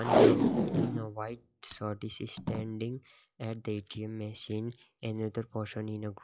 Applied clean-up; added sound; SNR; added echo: classical method log-MMSE.